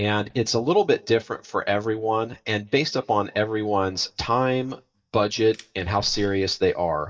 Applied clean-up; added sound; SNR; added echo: neural mask model DeepFilterNet 3.